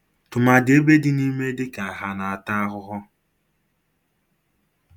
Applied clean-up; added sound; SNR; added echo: none; none; none; none.